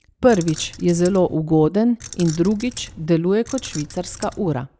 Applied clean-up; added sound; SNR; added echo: none; Keys jangling; 17 dB; none.